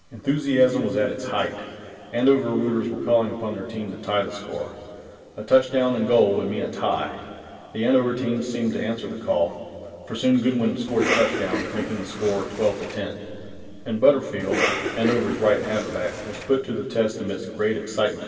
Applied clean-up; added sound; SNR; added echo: none; Cough; 5 dB; reverberation time 2.6 s.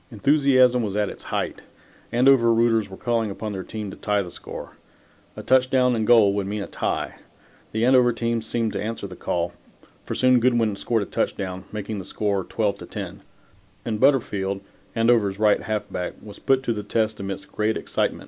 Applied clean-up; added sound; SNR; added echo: none; none; none; none.